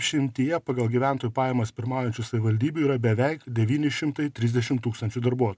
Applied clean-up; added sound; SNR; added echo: none; none; none; none.